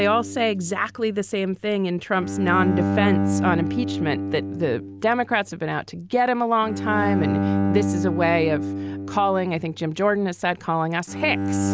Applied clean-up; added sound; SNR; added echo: none; Bowed string instrument; 3 dB; none.